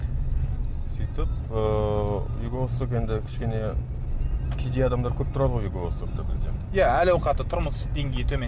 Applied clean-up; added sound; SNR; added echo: none; none; none; none.